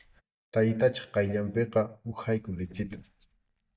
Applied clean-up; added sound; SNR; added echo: neural mask model DeepFilterNet 3.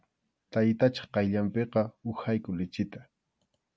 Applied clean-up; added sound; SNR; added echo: none; none; none; none.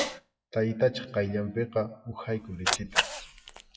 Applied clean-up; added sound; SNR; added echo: classical method WPE with log-MMSE.